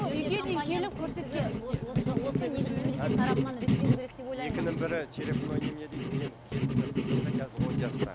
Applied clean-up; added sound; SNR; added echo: none; Writing; -5 dB; none.